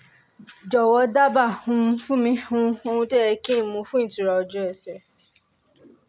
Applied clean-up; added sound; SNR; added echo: none; none; none; none.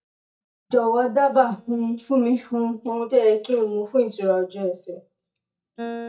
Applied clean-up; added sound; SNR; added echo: neural mask model DeepFilterNet 3.